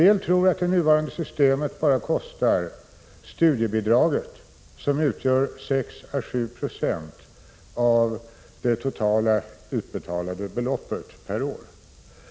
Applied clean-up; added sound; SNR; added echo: none; none; none; none.